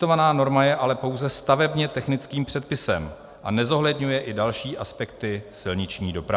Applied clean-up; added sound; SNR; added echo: none; none; none; none.